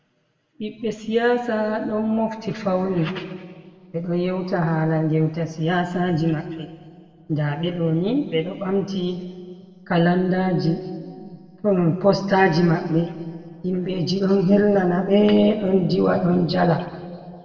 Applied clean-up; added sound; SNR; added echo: none; none; none; reverberation time 1.7 s.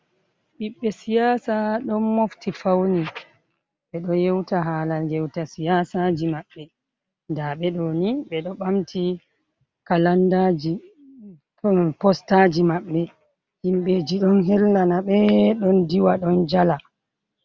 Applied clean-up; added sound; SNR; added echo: none; none; none; none.